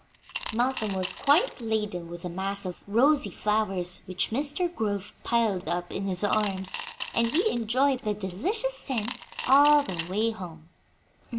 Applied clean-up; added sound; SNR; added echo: none; Coin (dropping) / Glass; 11 dB; none.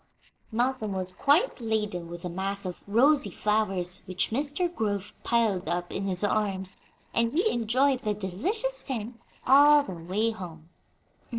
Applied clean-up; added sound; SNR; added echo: neural separator model SepFormer DNS4.